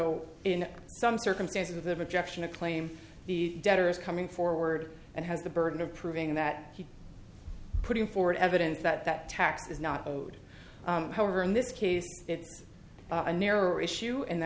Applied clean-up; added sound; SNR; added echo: none; none; none; none.